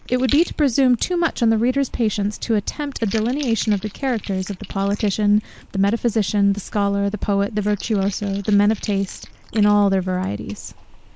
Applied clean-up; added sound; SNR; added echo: neural mask model Resemble Enhance denoiser.